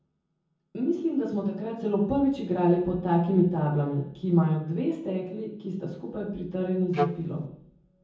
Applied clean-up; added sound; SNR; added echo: none; Wind instrument, woodwind instrument; 3 dB; reverberation time 0.7 s.